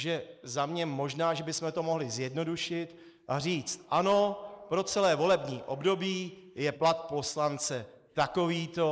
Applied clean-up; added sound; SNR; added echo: neural mask model Resemble Enhance denoiser.